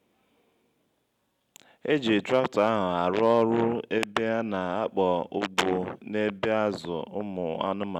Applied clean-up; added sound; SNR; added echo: none; none; none; none.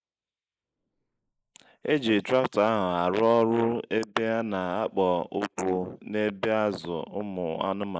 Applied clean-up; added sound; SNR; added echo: neural mask model Resemble Enhance denoiser.